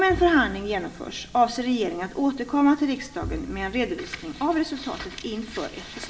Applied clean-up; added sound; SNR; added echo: none; Bowed string instrument; 16 dB; reverberation time 2.6 s.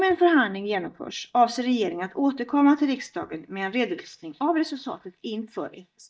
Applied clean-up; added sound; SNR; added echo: neural mask model DeepFilterNet 3.